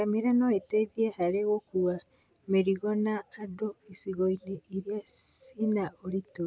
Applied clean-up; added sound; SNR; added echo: none; none; none; none.